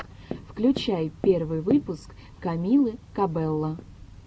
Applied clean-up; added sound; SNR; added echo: none; Tap; 14 dB; none.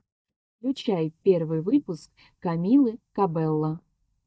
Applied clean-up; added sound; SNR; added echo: neural mask model DeepFilterNet 3.